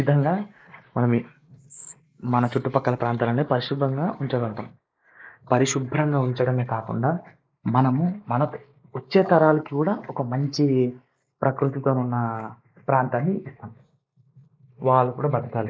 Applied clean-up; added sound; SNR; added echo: neural mask model Resemble Enhance denoiser.